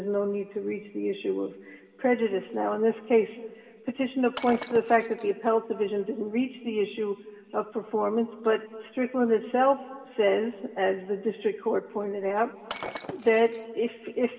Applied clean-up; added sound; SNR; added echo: none; Shatter; 13 dB; reverberation time 1.6 s.